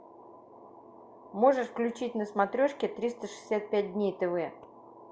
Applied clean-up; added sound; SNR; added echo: none; none; none; none.